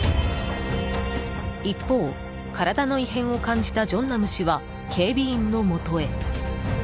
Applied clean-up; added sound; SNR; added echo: none; none; none; none.